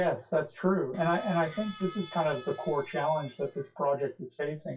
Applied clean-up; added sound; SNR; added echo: classical method WPE with log-MMSE.